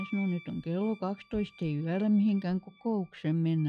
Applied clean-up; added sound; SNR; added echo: classical method log-MMSE.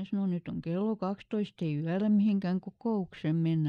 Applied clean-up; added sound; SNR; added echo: neural mask model Resemble Enhance denoiser.